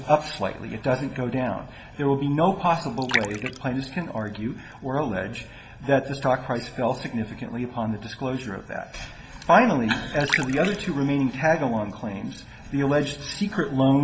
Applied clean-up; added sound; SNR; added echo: none; Liquid; 11 dB; reverberation time 0.6 s.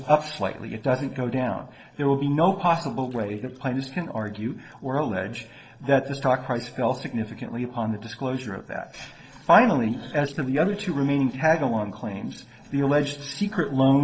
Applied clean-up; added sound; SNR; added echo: neural separator model SepFormer DNS4.